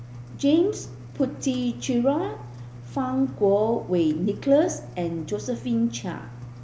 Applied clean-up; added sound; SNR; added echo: none; Engine; 14 dB; none.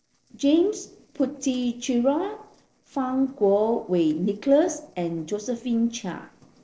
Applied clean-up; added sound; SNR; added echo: neural separator model SepFormer DNS4.